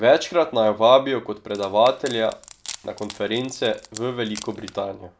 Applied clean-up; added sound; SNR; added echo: none; Wood; 19 dB; none.